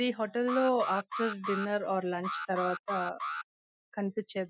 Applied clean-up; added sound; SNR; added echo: classical method Wiener filter.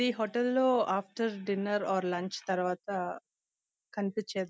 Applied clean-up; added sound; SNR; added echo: none; none; none; none.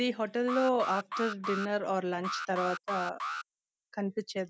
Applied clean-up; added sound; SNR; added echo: neural mask model Resemble Enhance denoiser.